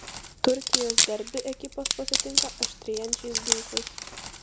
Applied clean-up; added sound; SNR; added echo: none; Wood; -4 dB; none.